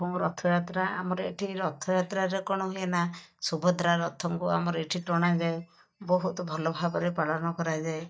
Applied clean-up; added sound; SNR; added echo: neural mask model DeepFilterNet 3.